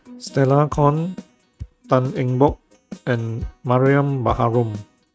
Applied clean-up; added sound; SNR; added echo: neural mask model RNNoise.